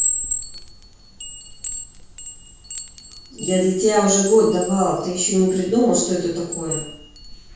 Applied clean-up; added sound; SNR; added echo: none; Chime; 8 dB; reverberation time 0.6 s.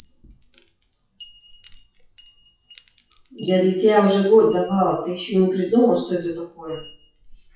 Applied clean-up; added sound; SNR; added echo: classical method WPE with log-MMSE.